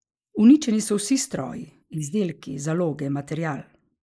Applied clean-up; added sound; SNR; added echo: neural mask model Resemble Enhance denoiser.